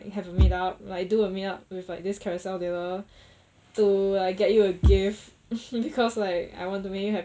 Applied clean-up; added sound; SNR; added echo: none; Bass drum / Thump, thud; 4 dB; none.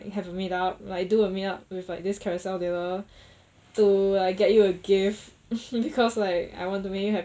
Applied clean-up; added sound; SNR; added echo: none; none; none; none.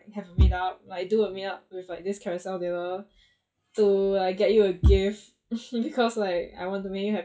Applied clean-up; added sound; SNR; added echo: classical method log-MMSE.